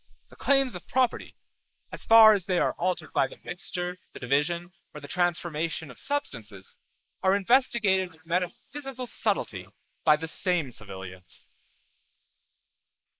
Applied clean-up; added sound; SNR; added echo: neural mask model Resemble Enhance denoiser.